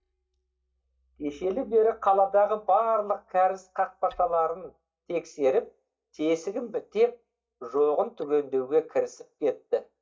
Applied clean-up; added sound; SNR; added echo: neural mask model DeepFilterNet 3.